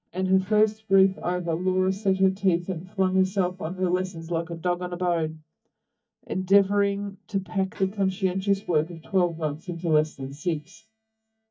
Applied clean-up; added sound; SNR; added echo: neural mask model DeepFilterNet 3.